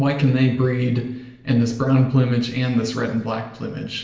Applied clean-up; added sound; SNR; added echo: none; none; none; reverberation time 0.8 s.